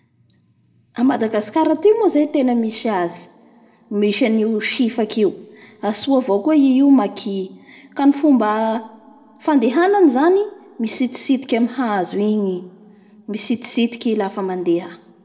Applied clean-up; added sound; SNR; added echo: none; none; none; reverberation time 0.9 s.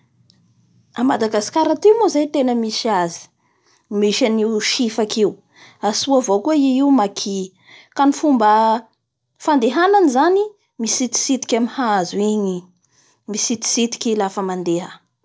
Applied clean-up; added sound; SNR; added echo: none; none; none; none.